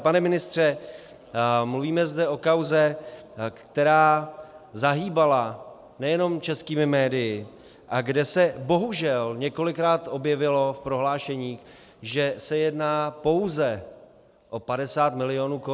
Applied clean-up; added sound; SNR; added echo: none; none; none; none.